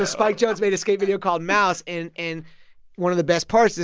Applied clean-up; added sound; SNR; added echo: none; none; none; none.